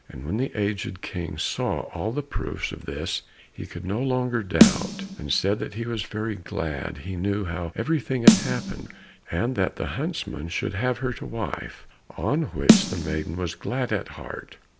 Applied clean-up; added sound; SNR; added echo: none; Snare drum; -3 dB; none.